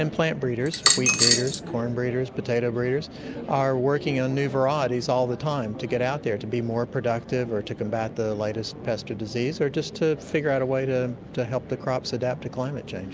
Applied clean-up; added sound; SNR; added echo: none; Coin (dropping); -4 dB; none.